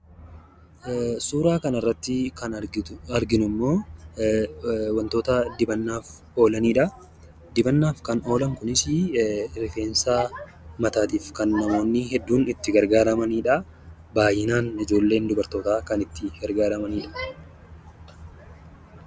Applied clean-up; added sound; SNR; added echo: none; none; none; none.